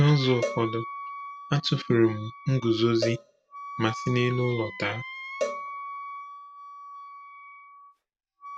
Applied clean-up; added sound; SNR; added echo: none; Wind instrument, woodwind instrument + Cowbell; 9 dB; none.